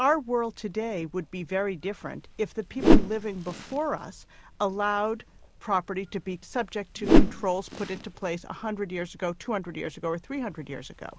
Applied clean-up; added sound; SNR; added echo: none; Whoosh, swoosh, swish; -3 dB; none.